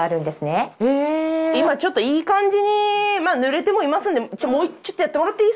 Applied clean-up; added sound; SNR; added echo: none; none; none; none.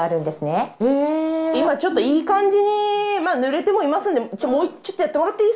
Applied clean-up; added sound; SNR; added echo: none; Ringtone; 13 dB; reverberation time 0.5 s.